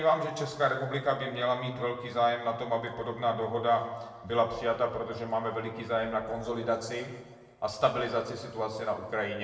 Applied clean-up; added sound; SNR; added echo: none; none; none; reverberation time 1.1 s.